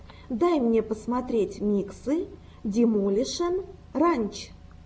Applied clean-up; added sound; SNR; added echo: none; none; none; none.